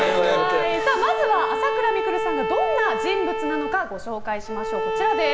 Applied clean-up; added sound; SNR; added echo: none; Bowed string instrument; 2 dB; none.